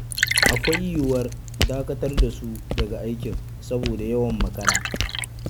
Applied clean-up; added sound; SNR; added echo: none; Liquid + Walk, footsteps; -2 dB; none.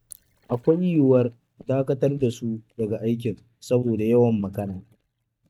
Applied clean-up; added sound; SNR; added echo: neural mask model DeepFilterNet 3.